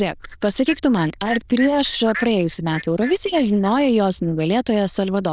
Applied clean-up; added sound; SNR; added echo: neural diffusion model UNIVERSE++.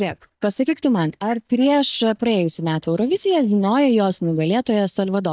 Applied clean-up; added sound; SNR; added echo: neural mask model DeepFilterNet 3.